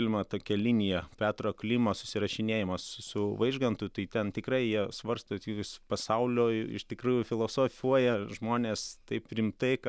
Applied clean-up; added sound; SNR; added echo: none; none; none; none.